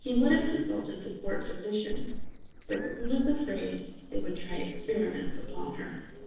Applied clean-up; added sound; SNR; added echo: neural separator model SepFormer DNS4.